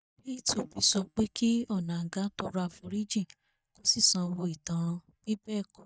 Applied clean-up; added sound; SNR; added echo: neural mask model DeepFilterNet 3.